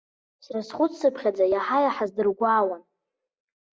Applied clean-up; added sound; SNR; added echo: none; none; none; none.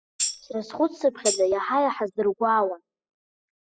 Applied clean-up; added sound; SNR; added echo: classical method spectral subtraction.